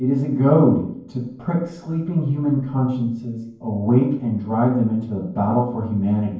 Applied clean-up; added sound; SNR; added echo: none; none; none; reverberation time 0.9 s.